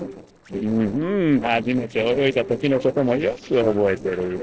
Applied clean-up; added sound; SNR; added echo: neural separator model SepFormer DNS4.